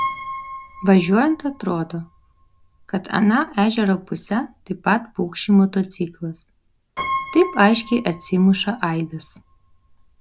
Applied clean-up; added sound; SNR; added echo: none; Piano; 14 dB; none.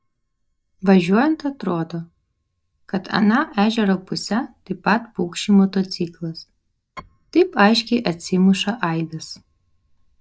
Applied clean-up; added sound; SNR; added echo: neural mask model DeepFilterNet 3.